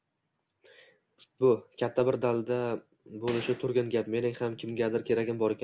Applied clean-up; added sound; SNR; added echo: none; Gunshot, gunfire; 16 dB; none.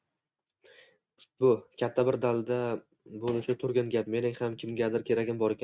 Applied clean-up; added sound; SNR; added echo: neural mask model RNNoise.